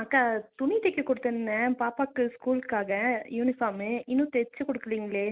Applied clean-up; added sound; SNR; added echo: none; none; none; none.